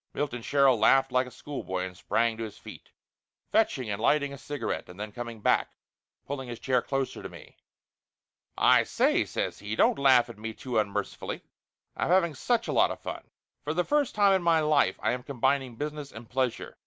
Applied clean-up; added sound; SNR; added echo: none; none; none; none.